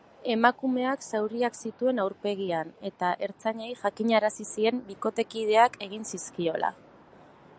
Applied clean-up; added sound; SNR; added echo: none; none; none; none.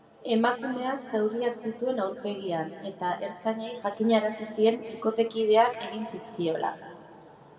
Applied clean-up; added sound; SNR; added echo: none; none; none; reverberation time 1.9 s.